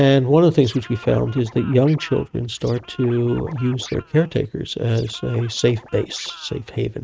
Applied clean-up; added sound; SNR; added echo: neural mask model RNNoise.